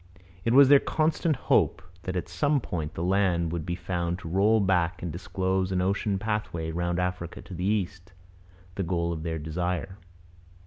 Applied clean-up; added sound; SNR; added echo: none; none; none; none.